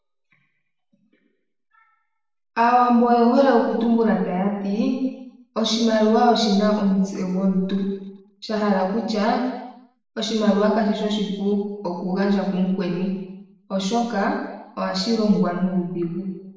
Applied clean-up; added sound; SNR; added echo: none; none; none; reverberation time 1.0 s.